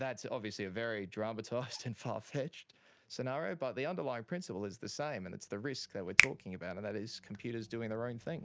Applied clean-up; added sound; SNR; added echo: none; Finger snapping; -4 dB; none.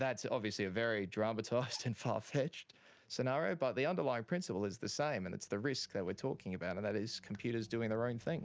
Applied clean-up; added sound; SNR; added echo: none; none; none; none.